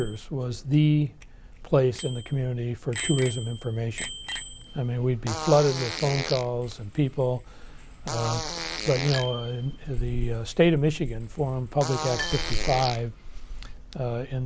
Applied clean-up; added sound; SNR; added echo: none; Bicycle bell + Fart; 7 dB; none.